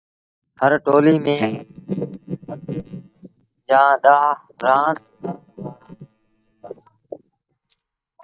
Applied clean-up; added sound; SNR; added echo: neural mask model DeepFilterNet 3.